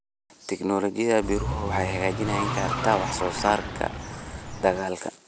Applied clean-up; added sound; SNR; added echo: none; Car; 4 dB; none.